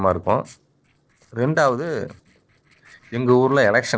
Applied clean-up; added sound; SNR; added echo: neural separator model SepFormer DNS4.